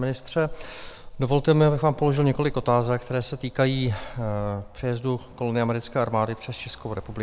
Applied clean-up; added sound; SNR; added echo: none; Motor vehicle (road); 15 dB; none.